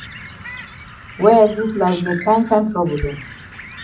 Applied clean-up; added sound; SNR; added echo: none; Bird; 14 dB; reverberation time 0.4 s.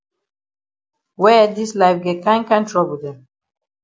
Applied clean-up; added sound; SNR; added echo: none; none; none; none.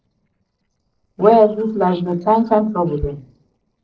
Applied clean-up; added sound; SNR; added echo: neural separator model SepFormer DNS4.